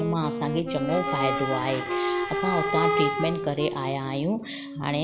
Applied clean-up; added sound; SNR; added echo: none; Bowed string instrument + Wind instrument, woodwind instrument; 1 dB; none.